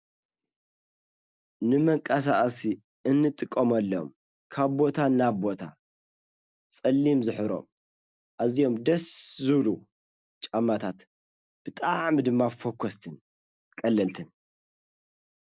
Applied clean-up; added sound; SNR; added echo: none; none; none; none.